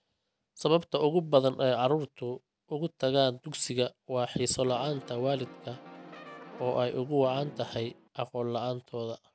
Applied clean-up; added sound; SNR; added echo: none; Brass instrument; 17 dB; none.